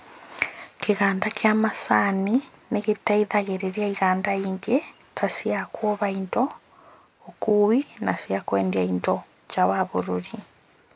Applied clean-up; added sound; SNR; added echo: none; none; none; none.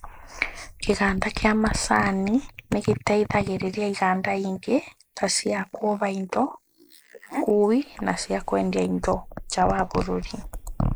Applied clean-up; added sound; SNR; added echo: neural mask model Resemble Enhance denoiser.